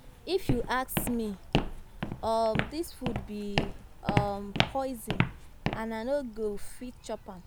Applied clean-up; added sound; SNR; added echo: none; Walk, footsteps; 0 dB; none.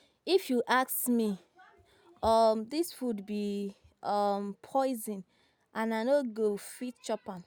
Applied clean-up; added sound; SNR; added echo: none; none; none; none.